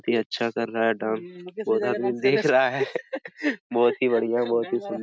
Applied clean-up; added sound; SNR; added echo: none; none; none; none.